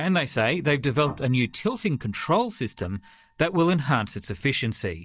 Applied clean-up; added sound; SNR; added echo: neural mask model DeepFilterNet 3.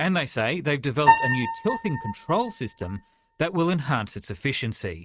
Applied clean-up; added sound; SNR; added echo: neural mask model RNNoise.